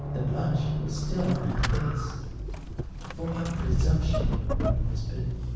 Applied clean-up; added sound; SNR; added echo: none; Squeak / Accelerating, revving, vroom / Vehicle; -4 dB; reverberation time 1.1 s.